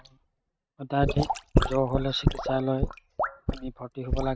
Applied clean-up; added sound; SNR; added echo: neural mask model RNNoise.